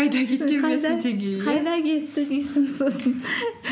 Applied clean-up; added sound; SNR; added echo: none; none; none; none.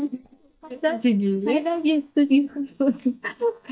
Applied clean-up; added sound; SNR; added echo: neural mask model DeepFilterNet 3.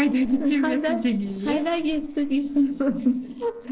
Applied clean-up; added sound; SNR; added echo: neural separator model SepFormer DNS4.